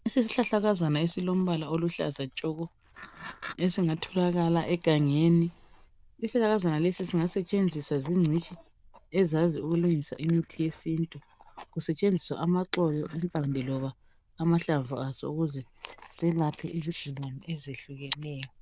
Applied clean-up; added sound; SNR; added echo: neural diffusion model UNIVERSE++.